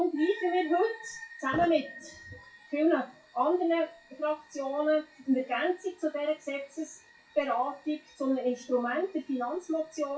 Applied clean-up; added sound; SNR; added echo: classical method WPE with log-MMSE.